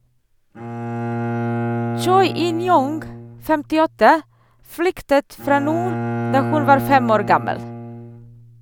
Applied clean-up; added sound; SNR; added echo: none; Bowed string instrument; 7 dB; none.